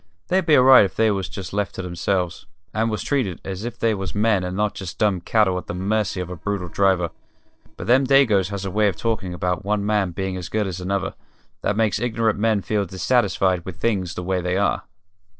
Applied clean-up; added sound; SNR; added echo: neural separator model SepFormer DNS4.